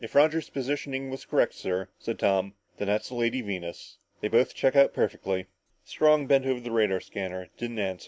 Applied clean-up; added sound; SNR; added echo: none; none; none; none.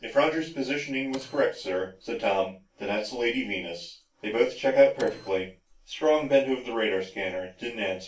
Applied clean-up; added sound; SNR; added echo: none; Printer; 17 dB; reverberation time 0.2 s.